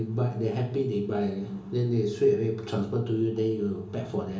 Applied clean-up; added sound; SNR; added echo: none; none; none; reverberation time 0.8 s.